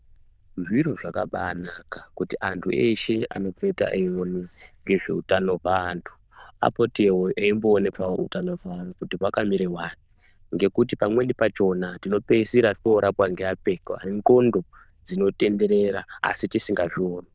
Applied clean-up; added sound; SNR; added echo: neural diffusion model UNIVERSE++.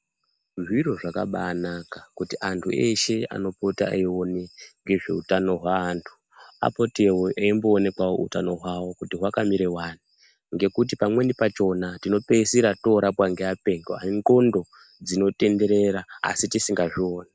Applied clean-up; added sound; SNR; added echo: none; none; none; none.